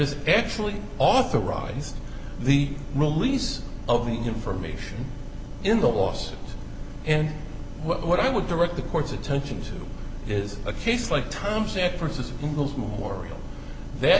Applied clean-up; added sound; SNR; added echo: none; none; none; none.